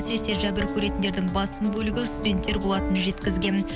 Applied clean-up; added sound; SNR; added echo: none; Piano; 6 dB; none.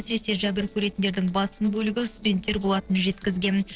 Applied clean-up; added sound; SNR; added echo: neural separator model SepFormer DNS4.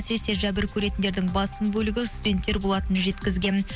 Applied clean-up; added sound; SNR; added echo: none; none; none; none.